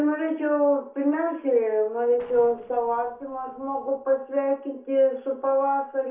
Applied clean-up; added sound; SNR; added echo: neural separator model SepFormer DNS4.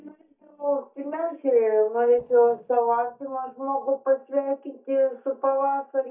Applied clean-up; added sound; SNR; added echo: neural mask model DeepFilterNet 3.